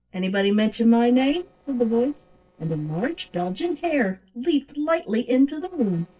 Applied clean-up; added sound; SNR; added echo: neural separator model SepFormer DNS4.